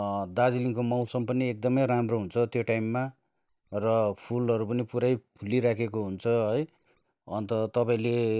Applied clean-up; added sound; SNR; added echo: neural mask model DeepFilterNet 3.